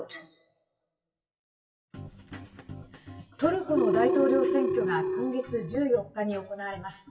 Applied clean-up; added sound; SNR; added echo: classical method WPE with log-MMSE.